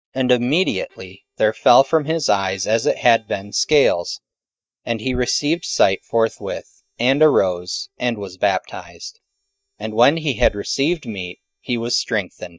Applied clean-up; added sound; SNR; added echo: neural mask model DeepFilterNet 3.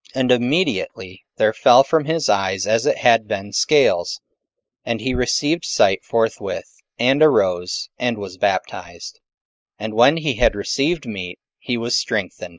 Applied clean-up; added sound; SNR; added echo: neural mask model Resemble Enhance denoiser.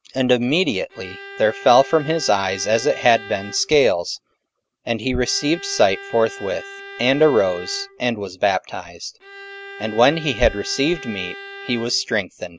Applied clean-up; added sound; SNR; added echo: none; Bowed string instrument; 16 dB; none.